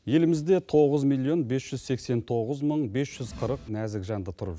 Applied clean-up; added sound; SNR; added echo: none; none; none; none.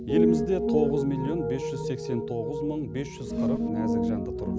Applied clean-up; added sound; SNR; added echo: none; Piano; -3 dB; none.